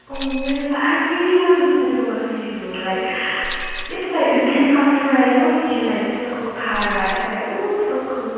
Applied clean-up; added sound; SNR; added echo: none; Tambourine; 10 dB; reverberation time 2.1 s.